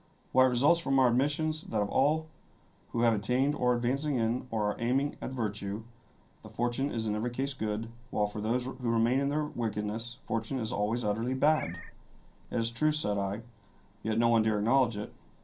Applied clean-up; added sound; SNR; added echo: none; Meow; 17 dB; reverberation time 0.3 s.